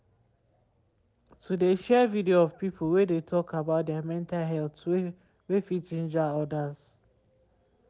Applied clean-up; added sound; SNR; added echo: none; none; none; none.